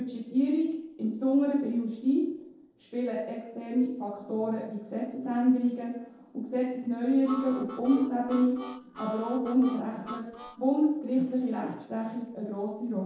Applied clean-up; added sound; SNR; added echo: neural separator model SepFormer DNS4.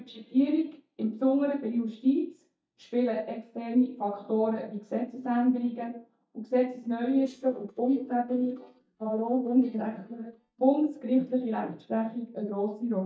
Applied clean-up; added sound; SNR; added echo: neural mask model DeepFilterNet 3.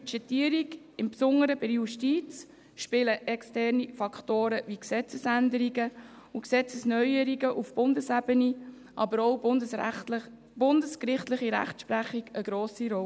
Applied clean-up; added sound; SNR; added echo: none; none; none; none.